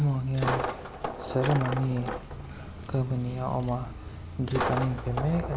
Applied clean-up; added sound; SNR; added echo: none; Coin (dropping); 6 dB; none.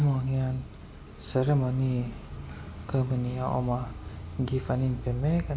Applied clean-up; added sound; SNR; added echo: none; none; none; none.